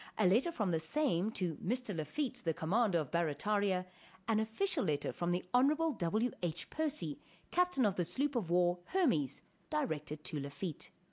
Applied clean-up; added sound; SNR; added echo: none; none; none; none.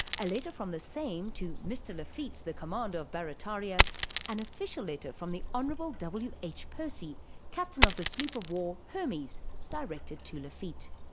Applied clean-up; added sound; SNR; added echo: none; Coin (dropping); -2 dB; none.